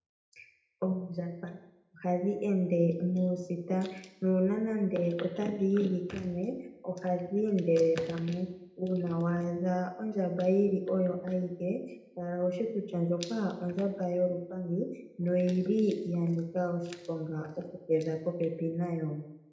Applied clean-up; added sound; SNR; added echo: none; none; none; reverberation time 0.7 s.